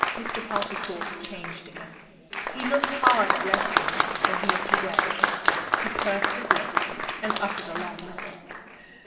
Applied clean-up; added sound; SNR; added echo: none; Applause; -5 dB; reverberation time 2.7 s.